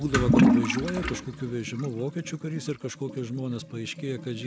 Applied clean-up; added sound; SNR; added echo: none; Toilet flush / Liquid; -4 dB; none.